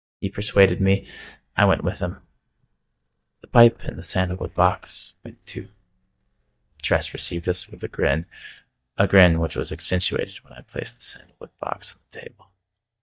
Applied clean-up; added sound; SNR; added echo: neural mask model DeepFilterNet 3.